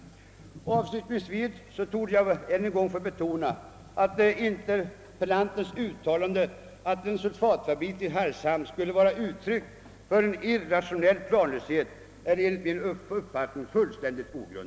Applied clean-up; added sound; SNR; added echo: none; none; none; none.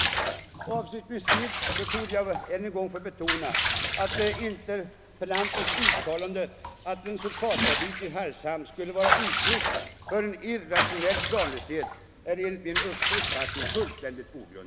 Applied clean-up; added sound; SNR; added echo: none; Bathtub (filling or washing) / Water / Liquid; -3 dB; none.